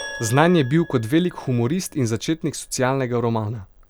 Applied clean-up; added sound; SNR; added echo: none; Keyboard (musical); 19 dB; none.